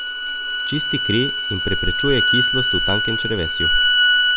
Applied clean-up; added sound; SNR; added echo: none; Bowed string instrument; -5 dB; none.